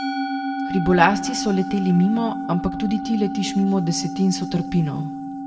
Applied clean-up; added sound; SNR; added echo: none; Musical instrument; 6 dB; reverberation time 1.2 s.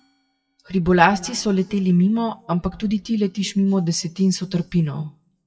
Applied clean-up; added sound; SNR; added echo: classical method WPE with log-MMSE.